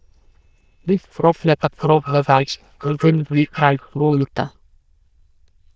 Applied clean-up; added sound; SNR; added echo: neural diffusion model UNIVERSE++.